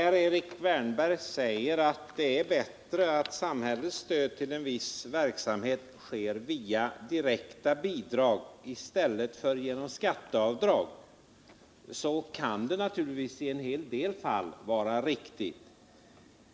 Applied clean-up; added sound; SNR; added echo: none; none; none; none.